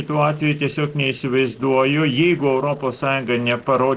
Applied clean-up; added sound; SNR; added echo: neural separator model SepFormer DNS4.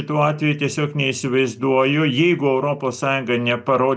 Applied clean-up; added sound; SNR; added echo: none; none; none; none.